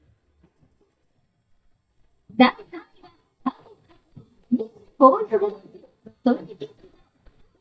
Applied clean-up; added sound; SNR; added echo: neural mask model DeepFilterNet 3.